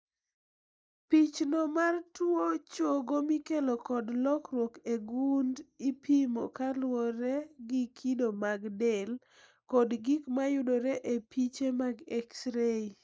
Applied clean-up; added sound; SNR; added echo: neural mask model Resemble Enhance denoiser.